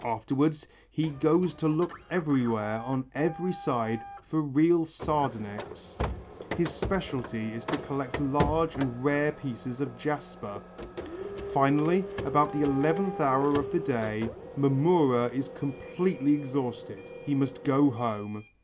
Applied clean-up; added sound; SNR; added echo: none; Printer; 10 dB; none.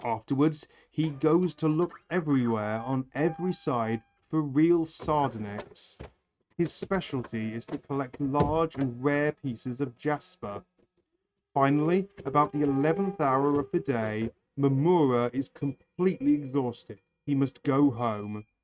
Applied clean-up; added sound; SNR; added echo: neural mask model RNNoise.